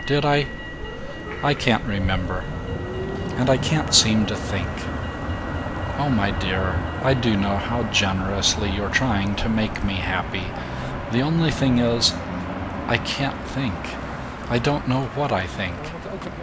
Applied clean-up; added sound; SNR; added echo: none; Motor vehicle (road); 5 dB; none.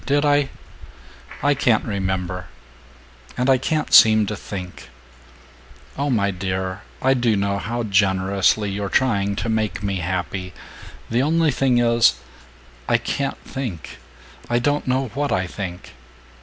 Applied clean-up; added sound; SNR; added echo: none; none; none; none.